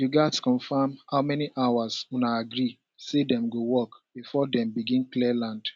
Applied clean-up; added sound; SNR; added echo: none; none; none; none.